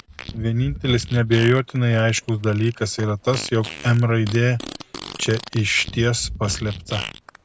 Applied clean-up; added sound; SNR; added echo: none; Fart; 14 dB; none.